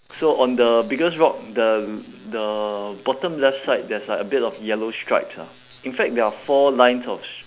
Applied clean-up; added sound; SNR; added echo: none; none; none; none.